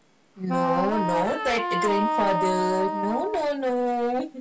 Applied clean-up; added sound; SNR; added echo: none; Wind instrument, woodwind instrument; 1 dB; none.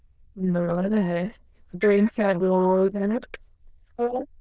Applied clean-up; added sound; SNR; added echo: neural diffusion model UNIVERSE++.